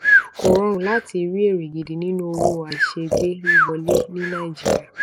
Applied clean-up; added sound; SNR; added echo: neural mask model Resemble Enhance denoiser.